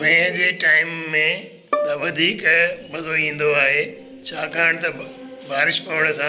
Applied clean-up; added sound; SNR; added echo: none; Bowed string instrument; 10 dB; none.